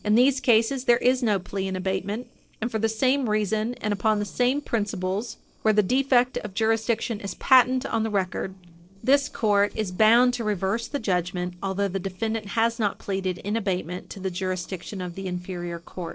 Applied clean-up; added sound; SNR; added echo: neural separator model SepFormer DNS4.